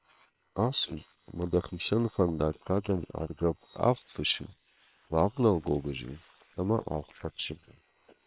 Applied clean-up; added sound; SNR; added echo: neural separator model SepFormer WHAM!.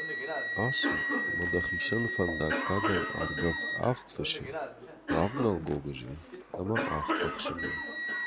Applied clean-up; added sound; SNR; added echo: none; Cough + Wind instrument, woodwind instrument; -1 dB; none.